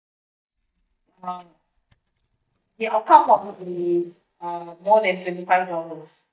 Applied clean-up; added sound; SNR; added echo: neural mask model DeepFilterNet 3.